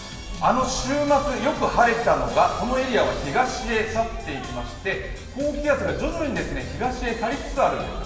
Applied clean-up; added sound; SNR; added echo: none; Insect; 20 dB; reverberation time 1.4 s.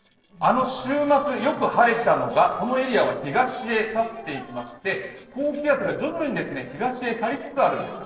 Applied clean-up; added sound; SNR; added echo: neural separator model SepFormer DNS4.